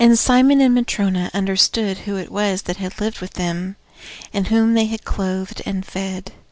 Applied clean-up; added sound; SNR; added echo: none; none; none; none.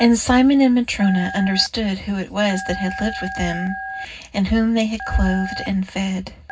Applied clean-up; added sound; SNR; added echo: none; Telephone; 13 dB; reverberation time 0.4 s.